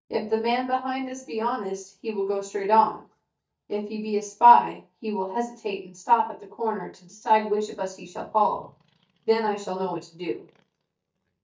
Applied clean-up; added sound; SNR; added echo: neural mask model DeepFilterNet 3.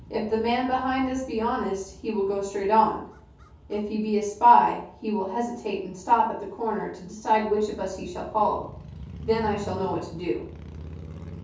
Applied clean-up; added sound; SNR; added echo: none; Motorcycle; 17 dB; reverberation time 0.6 s.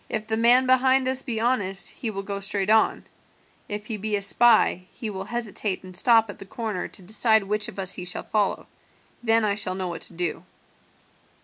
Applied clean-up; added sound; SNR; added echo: none; none; none; none.